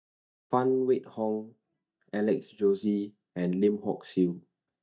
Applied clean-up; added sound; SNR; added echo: neural mask model DeepFilterNet 3.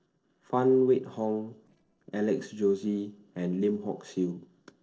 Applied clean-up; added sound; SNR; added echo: neural separator model SepFormer DNS4.